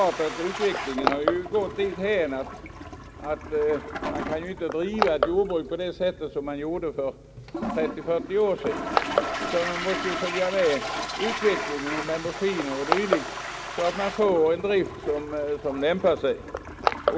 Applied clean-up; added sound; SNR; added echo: none; Toilet flush + Crushing; 4 dB; none.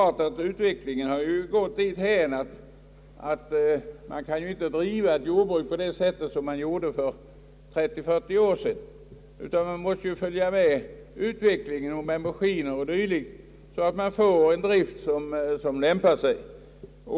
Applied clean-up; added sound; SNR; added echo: none; none; none; none.